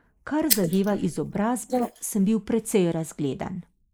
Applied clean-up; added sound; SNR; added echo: neural mask model Resemble Enhance denoiser.